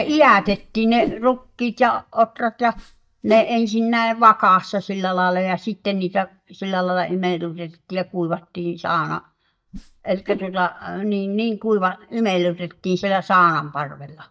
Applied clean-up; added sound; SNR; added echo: neural mask model DeepFilterNet 3.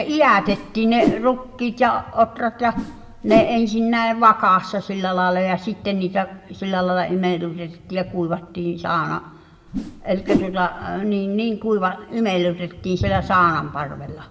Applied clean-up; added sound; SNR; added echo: none; Whoosh, swoosh, swish; 5 dB; reverberation time 1.0 s.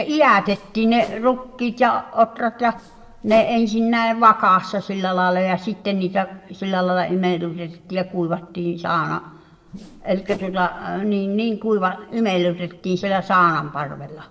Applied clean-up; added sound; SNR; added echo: neural separator model SepFormer DNS4.